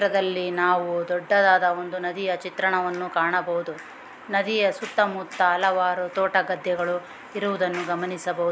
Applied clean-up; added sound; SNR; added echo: none; none; none; none.